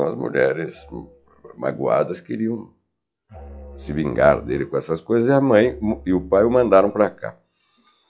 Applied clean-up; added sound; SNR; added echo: classical method log-MMSE.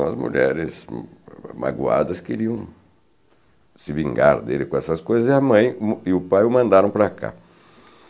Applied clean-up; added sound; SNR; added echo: none; none; none; none.